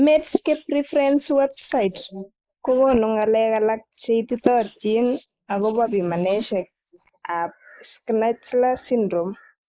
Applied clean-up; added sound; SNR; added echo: neural mask model Resemble Enhance denoiser.